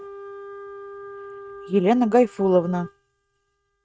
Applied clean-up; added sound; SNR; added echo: neural mask model RNNoise.